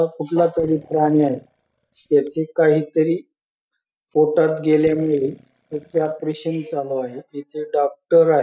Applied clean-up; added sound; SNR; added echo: neural mask model DeepFilterNet 3.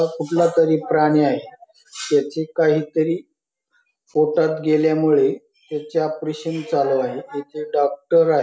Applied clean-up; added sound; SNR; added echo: none; none; none; none.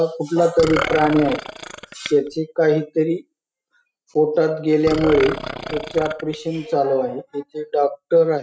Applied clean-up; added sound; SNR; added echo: neural mask model RNNoise.